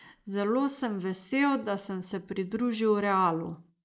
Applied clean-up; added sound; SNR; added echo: neural mask model Resemble Enhance denoiser.